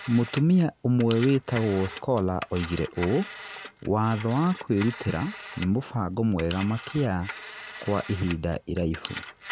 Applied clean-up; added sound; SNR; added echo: none; Telephone; 15 dB; none.